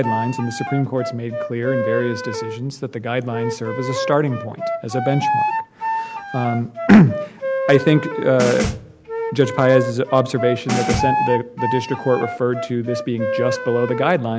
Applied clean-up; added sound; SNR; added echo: none; Wind instrument, woodwind instrument + Snare drum; 5 dB; none.